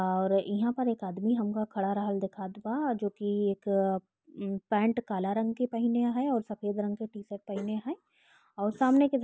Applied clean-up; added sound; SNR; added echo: none; none; none; none.